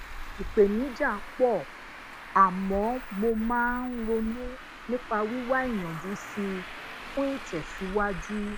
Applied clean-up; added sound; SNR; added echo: none; Traffic noise, roadway noise; 10 dB; none.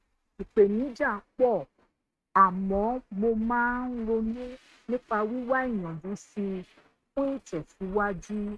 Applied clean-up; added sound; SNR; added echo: neural mask model RNNoise.